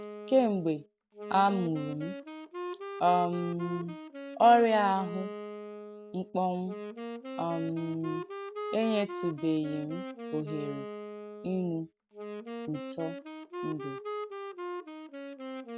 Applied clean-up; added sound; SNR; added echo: none; Wind instrument, woodwind instrument; 9 dB; none.